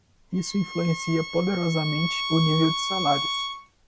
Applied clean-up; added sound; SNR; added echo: none; Bowed string instrument; 5 dB; none.